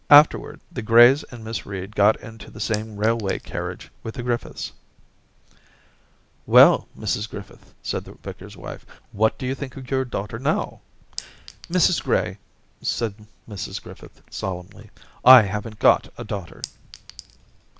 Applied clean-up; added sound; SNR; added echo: none; Chink, clink; 17 dB; none.